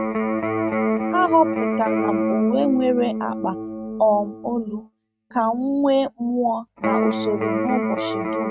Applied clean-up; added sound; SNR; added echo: neural mask model RNNoise.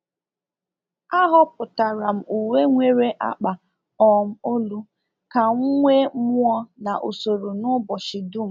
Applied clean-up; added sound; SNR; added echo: none; none; none; none.